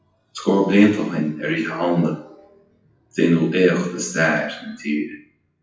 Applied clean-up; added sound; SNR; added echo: classical method WPE with log-MMSE.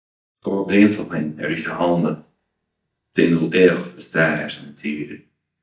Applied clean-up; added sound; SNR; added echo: neural mask model DeepFilterNet 3.